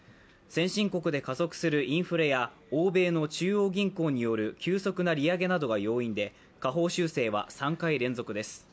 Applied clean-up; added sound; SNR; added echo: none; none; none; none.